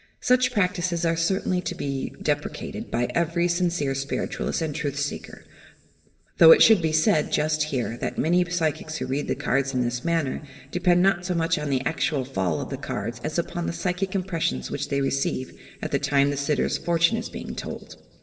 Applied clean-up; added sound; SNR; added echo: none; none; none; reverberation time 1.8 s.